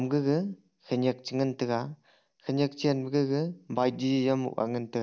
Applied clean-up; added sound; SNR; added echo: none; none; none; none.